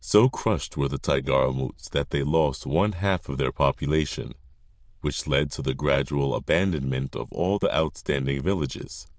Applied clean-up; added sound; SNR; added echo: neural diffusion model UNIVERSE++.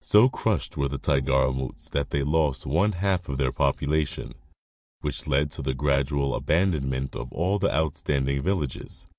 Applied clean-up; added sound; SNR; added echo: none; Bowed string instrument; 19 dB; none.